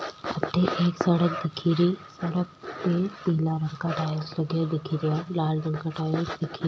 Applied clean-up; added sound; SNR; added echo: none; none; none; none.